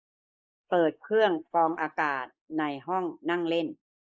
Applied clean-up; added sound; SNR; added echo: neural mask model Resemble Enhance denoiser.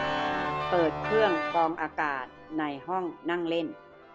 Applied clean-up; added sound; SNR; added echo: none; Organ; 4 dB; none.